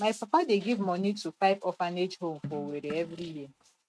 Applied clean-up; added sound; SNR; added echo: neural mask model RNNoise.